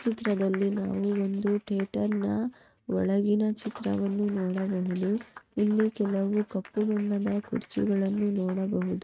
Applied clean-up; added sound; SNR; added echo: neural mask model RNNoise.